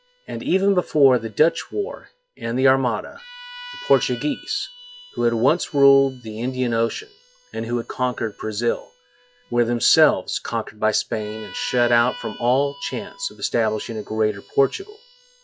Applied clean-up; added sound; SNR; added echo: classical method log-MMSE.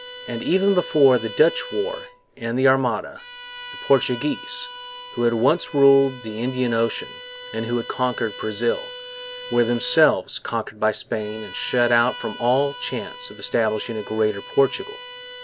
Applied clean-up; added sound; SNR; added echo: none; Bowed string instrument; 15 dB; none.